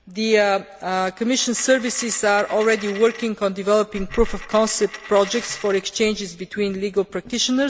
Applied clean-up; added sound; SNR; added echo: none; Coin (dropping); 16 dB; none.